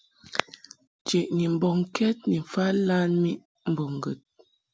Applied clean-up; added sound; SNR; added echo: none; none; none; none.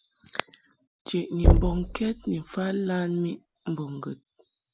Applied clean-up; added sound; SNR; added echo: none; Knock / Wood; -4 dB; none.